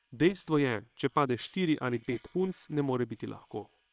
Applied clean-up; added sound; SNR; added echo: neural separator model SepFormer WHAM!.